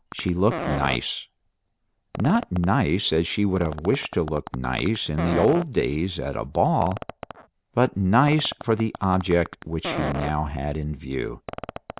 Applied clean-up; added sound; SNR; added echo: none; Fart; 12 dB; none.